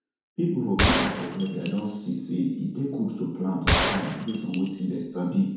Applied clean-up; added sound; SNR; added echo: none; Gunshot, gunfire; 1 dB; reverberation time 0.9 s.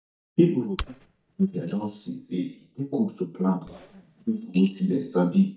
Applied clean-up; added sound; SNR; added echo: neural mask model DeepFilterNet 3.